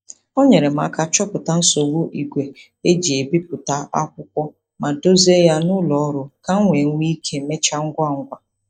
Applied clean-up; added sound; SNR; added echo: neural mask model DeepFilterNet 3.